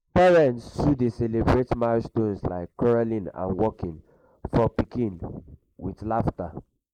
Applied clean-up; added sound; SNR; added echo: neural mask model Resemble Enhance denoiser.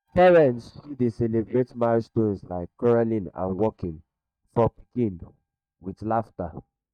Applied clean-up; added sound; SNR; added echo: neural mask model DeepFilterNet 3.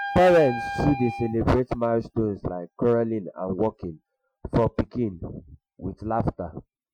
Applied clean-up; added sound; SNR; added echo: classical method Wiener filter.